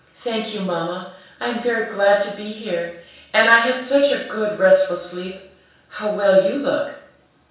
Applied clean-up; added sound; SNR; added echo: none; none; none; reverberation time 0.6 s.